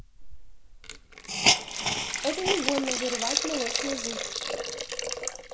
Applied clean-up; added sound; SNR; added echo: none; Hiss; -4 dB; none.